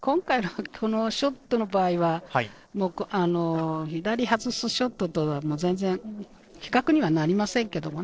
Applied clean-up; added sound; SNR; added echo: neural separator model SepFormer DNS4.